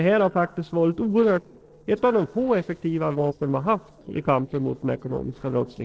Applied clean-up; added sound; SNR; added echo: neural separator model SepFormer DNS4.